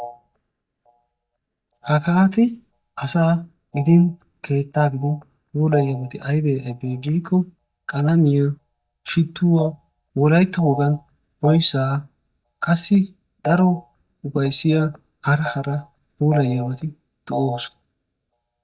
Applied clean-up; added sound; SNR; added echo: neural mask model DeepFilterNet 3.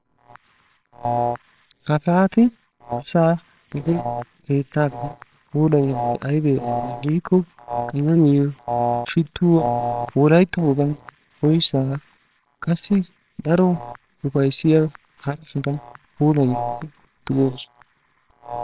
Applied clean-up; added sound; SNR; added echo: neural separator model SepFormer WHAMR!.